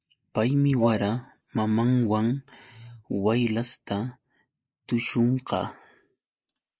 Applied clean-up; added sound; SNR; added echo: neural mask model Resemble Enhance denoiser.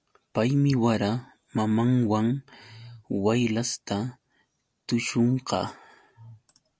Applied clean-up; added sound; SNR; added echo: none; none; none; none.